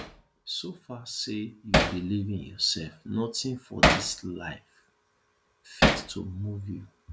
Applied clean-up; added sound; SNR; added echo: none; Hammer; -3 dB; none.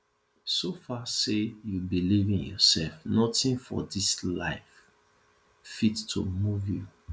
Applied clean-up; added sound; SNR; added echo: none; none; none; none.